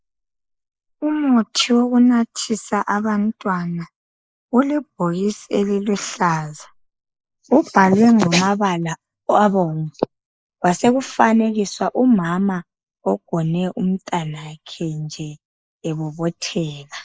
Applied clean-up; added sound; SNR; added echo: neural mask model Resemble Enhance denoiser.